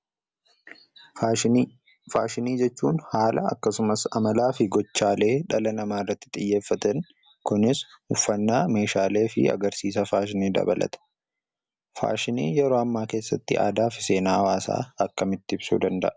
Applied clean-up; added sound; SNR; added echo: none; none; none; none.